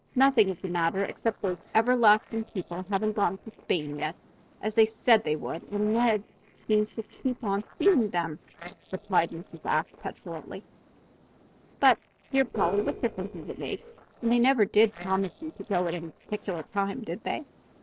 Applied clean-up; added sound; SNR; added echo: neural separator model SepFormer DNS4.